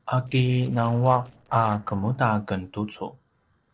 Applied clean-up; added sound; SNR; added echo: neural separator model SepFormer DNS4.